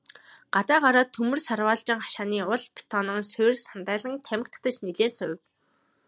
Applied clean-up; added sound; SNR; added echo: none; none; none; none.